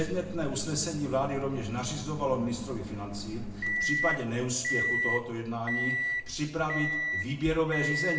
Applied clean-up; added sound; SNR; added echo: none; Microwave oven; 2 dB; reverberation time 0.6 s.